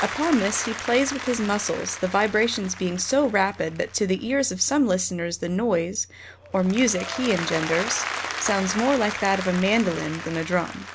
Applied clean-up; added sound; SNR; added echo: none; Applause; 10 dB; none.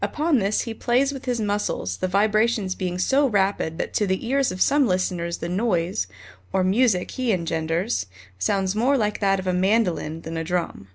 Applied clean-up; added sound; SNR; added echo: none; none; none; none.